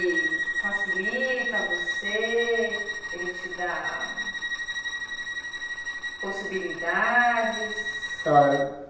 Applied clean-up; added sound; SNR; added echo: none; Bowed string instrument; 2 dB; reverberation time 0.9 s.